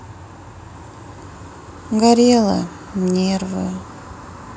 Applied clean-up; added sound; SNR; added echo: none; none; none; none.